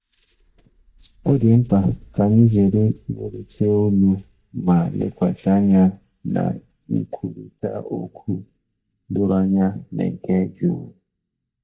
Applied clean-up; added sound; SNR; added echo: neural mask model DeepFilterNet 3.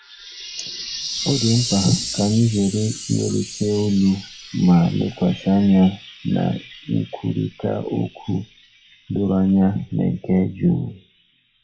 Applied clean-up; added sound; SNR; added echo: classical method WPE with log-MMSE.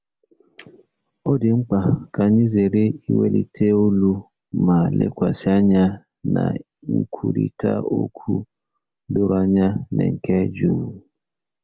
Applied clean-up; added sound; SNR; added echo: none; none; none; none.